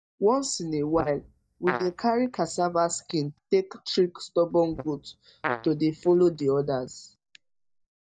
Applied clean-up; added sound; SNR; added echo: neural mask model DeepFilterNet 3.